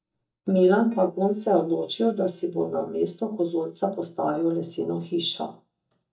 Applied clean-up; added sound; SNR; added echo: neural mask model DeepFilterNet 3.